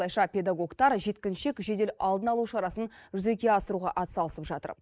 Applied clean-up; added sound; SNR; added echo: neural mask model Resemble Enhance denoiser.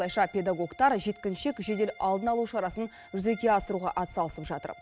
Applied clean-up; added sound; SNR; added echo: none; Accordion; 20 dB; none.